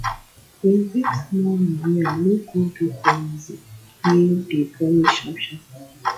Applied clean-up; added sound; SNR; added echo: classical method log-MMSE.